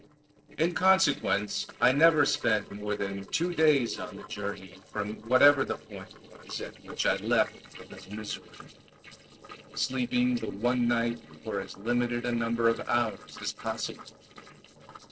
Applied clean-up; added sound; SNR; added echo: neural separator model SepFormer DNS4.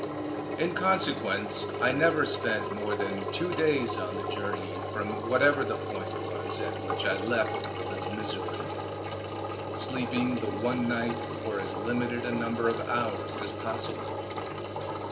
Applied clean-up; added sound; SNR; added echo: none; Engine; 3 dB; reverberation time 1.8 s.